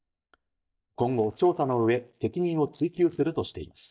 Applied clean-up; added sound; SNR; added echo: neural mask model DeepFilterNet 3.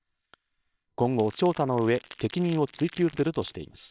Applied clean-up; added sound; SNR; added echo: neural separator model SepFormer WHAMR!.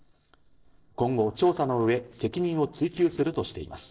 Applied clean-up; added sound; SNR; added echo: neural separator model SepFormer DNS4.